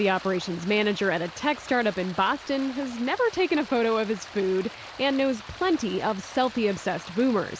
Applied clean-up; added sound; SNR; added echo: none; Stream; 16 dB; none.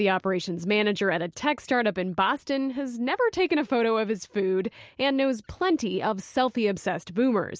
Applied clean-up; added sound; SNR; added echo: none; none; none; none.